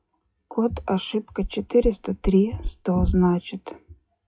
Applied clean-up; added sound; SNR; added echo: classical method WPE with log-MMSE.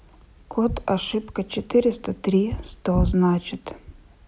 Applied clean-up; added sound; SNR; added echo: none; none; none; none.